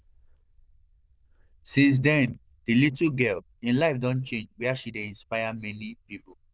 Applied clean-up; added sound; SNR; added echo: neural diffusion model UNIVERSE++.